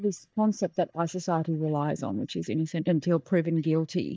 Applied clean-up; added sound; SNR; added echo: neural mask model DeepFilterNet 3.